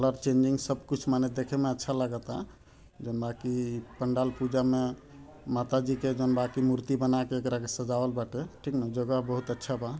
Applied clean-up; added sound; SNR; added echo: none; none; none; none.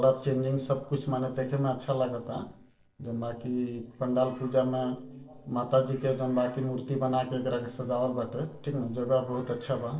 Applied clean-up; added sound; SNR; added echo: neural separator model SepFormer DNS4.